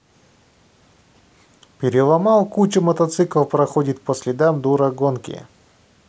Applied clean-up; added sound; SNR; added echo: none; none; none; none.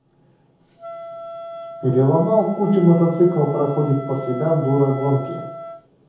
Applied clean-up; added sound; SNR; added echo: none; Wind instrument, woodwind instrument; 14 dB; reverberation time 0.7 s.